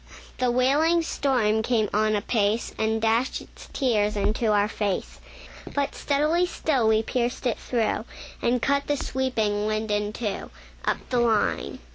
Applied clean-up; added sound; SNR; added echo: none; Crackle; 14 dB; none.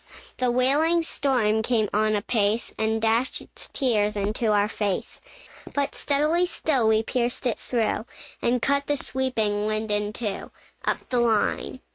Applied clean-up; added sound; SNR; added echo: neural mask model RNNoise.